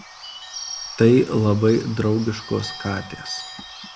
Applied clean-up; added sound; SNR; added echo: none; Bird / Bell; 15 dB; none.